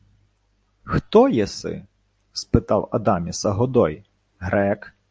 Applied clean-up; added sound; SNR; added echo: none; none; none; none.